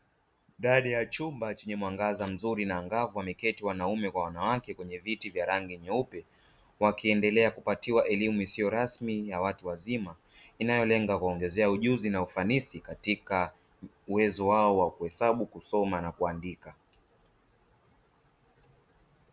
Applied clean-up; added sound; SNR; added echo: none; none; none; none.